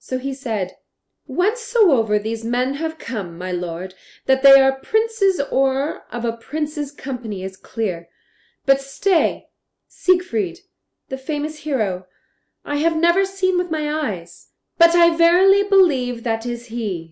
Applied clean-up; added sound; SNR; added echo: none; none; none; none.